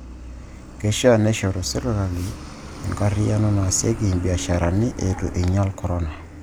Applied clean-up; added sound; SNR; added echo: none; Truck; 12 dB; none.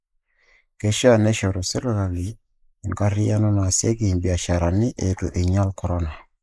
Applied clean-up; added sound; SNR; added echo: neural mask model Resemble Enhance denoiser.